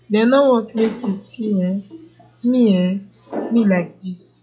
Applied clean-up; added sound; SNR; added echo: classical method log-MMSE.